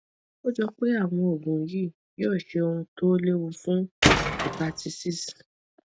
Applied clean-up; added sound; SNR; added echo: none; Tools; -4 dB; none.